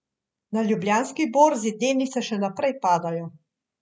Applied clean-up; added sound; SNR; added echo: none; none; none; none.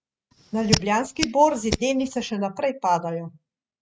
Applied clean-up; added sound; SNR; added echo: neural mask model RNNoise.